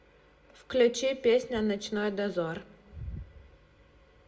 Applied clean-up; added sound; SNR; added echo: none; none; none; reverberation time 0.9 s.